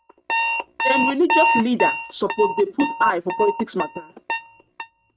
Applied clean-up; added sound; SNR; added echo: neural mask model RNNoise.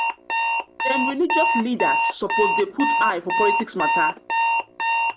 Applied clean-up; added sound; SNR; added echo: none; Alarm; -4 dB; none.